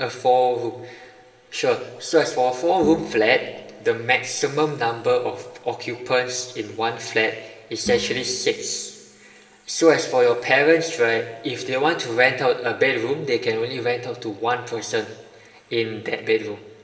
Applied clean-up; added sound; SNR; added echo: none; Bowed string instrument; 19 dB; reverberation time 2.9 s.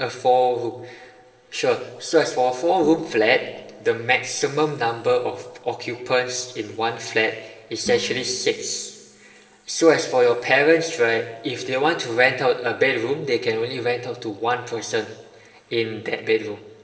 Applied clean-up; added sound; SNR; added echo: neural separator model SepFormer DNS4.